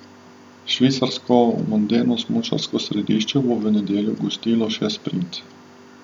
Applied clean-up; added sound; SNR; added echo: none; none; none; none.